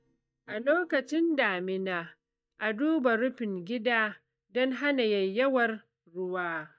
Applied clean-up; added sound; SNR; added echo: neural mask model DeepFilterNet 3.